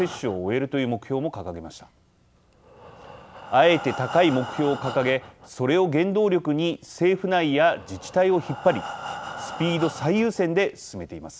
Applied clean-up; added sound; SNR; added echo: none; Breathing; 15 dB; none.